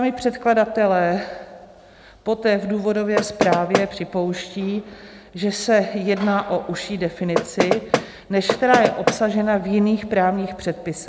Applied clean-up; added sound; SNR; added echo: none; Knock; 2 dB; none.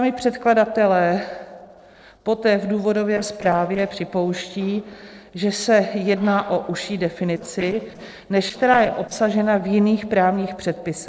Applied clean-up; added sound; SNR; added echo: neural separator model SepFormer DNS4.